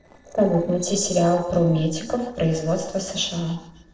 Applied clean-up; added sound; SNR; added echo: neural separator model SepFormer DNS4.